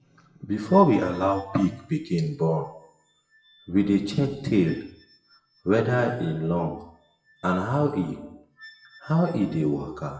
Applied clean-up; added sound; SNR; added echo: classical method WPE with log-MMSE.